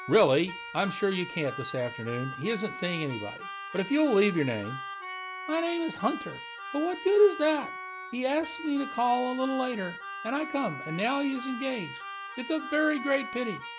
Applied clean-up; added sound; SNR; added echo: none; Keyboard (musical); 11 dB; none.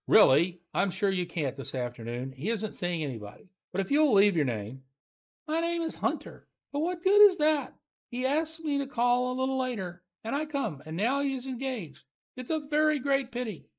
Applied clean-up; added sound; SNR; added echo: neural mask model Resemble Enhance denoiser.